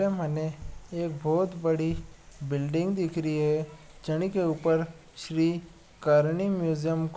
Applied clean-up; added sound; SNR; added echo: none; none; none; none.